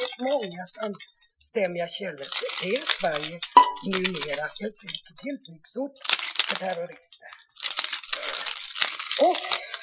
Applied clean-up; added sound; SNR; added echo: classical method Wiener filter.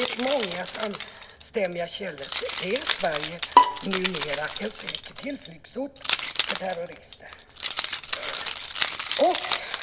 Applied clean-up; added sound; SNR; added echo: none; Keys jangling + Bowed string instrument; -2 dB; none.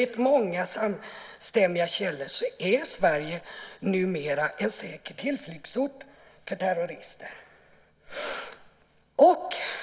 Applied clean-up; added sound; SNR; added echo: none; none; none; none.